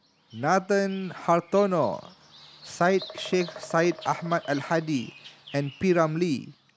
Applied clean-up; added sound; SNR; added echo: none; Bird vocalization, bird call, bird song; 19 dB; none.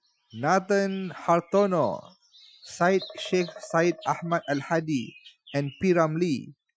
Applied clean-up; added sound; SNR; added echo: classical method Wiener filter.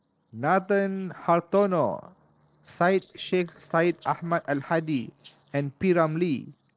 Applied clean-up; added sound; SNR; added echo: neural separator model SepFormer DNS4.